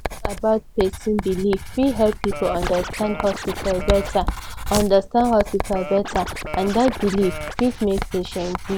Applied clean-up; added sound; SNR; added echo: none; Scratching (performance technique) + Writing; 7 dB; none.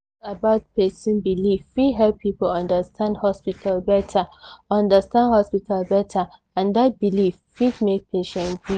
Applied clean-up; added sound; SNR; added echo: none; none; none; none.